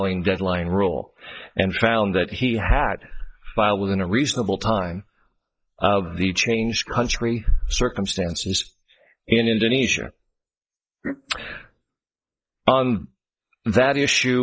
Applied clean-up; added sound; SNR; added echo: neural mask model Resemble Enhance denoiser.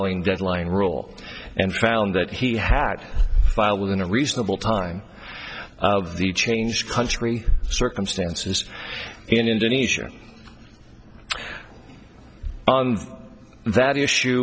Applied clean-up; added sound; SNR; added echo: none; none; none; none.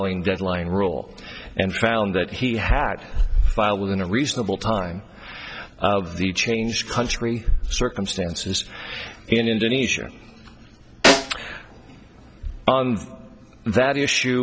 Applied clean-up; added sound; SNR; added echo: none; Snare drum; -1 dB; none.